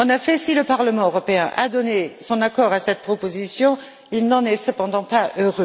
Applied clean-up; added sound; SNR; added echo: none; none; none; none.